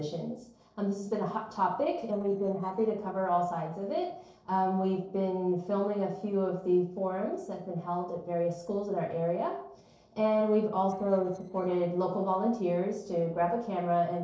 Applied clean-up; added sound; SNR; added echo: neural separator model SepFormer DNS4.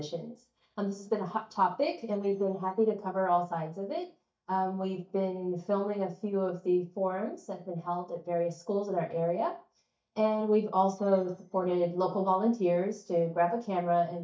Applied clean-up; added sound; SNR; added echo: neural mask model DeepFilterNet 3.